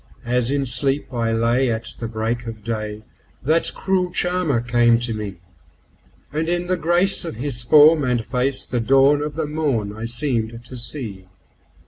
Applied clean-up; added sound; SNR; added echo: none; none; none; none.